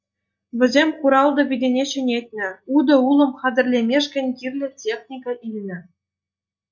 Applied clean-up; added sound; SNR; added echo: neural mask model DeepFilterNet 3.